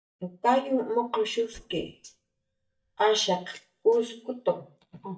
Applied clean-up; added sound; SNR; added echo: neural mask model DeepFilterNet 3.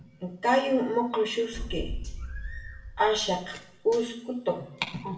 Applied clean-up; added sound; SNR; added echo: none; Boom; 8 dB; reverberation time 0.6 s.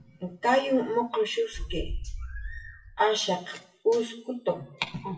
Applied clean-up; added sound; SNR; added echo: classical method WPE with log-MMSE.